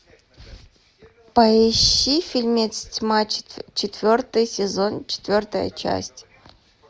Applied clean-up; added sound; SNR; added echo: none; none; none; none.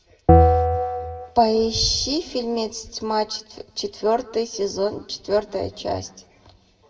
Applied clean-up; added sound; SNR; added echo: none; Bell; -5 dB; reverberation time 1.2 s.